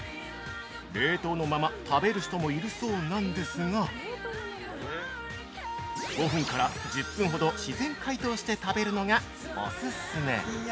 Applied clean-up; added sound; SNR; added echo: none; none; none; none.